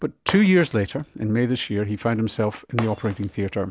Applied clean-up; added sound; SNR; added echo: none; Shatter; 16 dB; none.